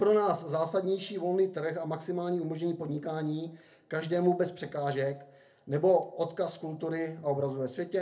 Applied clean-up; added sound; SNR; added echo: none; none; none; reverberation time 0.3 s.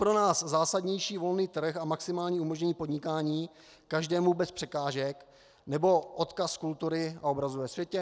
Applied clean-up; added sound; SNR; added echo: none; none; none; none.